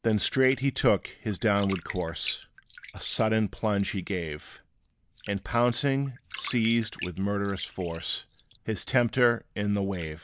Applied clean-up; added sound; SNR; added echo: neural mask model Resemble Enhance denoiser.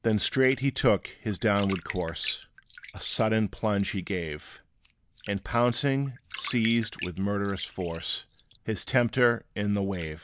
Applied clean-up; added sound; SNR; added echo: none; Bathtub (filling or washing); 18 dB; none.